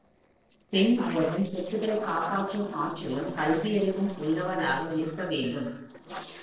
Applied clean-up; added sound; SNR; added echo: neural separator model SepFormer DNS4.